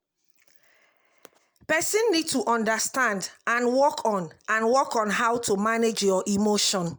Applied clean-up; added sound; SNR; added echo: none; none; none; none.